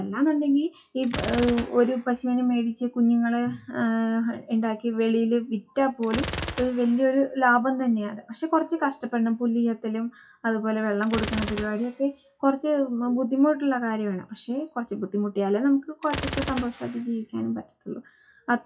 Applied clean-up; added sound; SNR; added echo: classical method WPE with log-MMSE.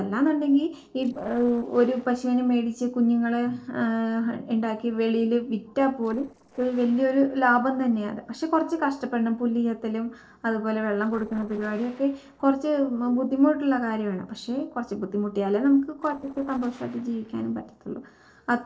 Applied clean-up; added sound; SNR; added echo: neural separator model SepFormer DNS4.